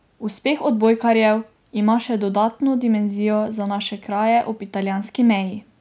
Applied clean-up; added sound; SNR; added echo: none; none; none; none.